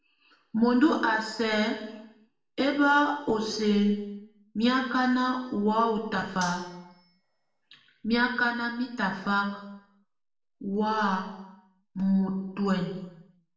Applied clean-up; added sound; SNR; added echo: none; Cutlery, silverware; 19 dB; reverberation time 0.8 s.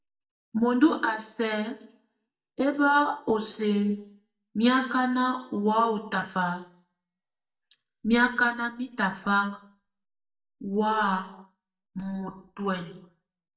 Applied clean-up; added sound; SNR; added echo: neural mask model DeepFilterNet 3.